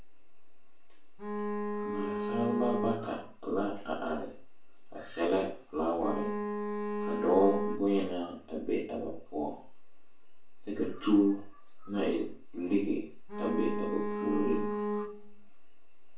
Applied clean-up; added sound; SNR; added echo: none; Bowed string instrument; 4 dB; reverberation time 0.3 s.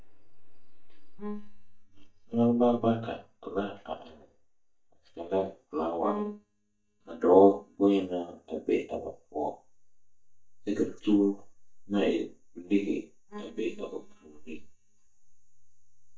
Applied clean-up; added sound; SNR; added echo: neural mask model DeepFilterNet 3.